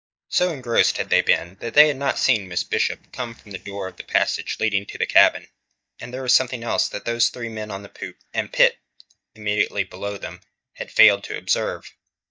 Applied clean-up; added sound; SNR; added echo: neural mask model DeepFilterNet 3.